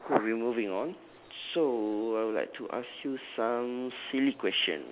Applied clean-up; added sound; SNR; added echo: none; none; none; none.